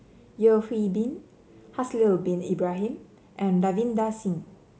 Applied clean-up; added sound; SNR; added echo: none; none; none; none.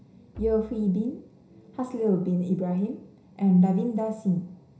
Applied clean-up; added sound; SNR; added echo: none; Bowed string instrument; 18 dB; reverberation time 0.5 s.